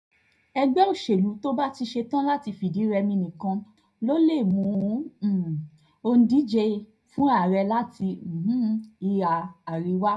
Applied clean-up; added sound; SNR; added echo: none; none; none; reverberation time 0.3 s.